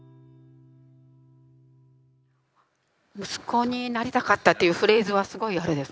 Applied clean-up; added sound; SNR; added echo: none; none; none; none.